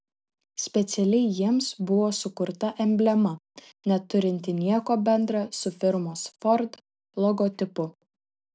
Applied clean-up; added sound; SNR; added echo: none; none; none; none.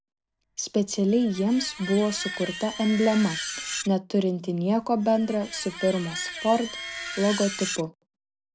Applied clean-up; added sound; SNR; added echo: none; Screech; 11 dB; none.